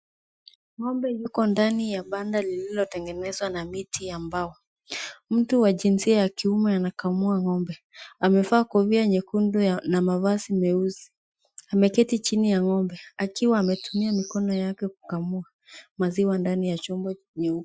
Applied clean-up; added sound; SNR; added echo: classical method Wiener filter.